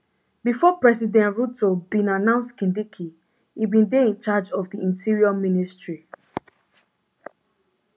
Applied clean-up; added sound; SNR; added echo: none; none; none; none.